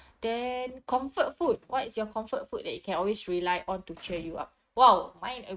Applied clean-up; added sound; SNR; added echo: neural mask model RNNoise.